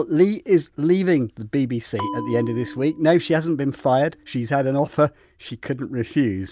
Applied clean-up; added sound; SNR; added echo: none; Bell; 15 dB; none.